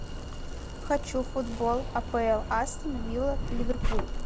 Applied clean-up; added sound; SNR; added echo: none; Zipper (clothing); 1 dB; none.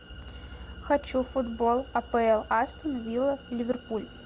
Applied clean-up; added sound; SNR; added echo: none; none; none; none.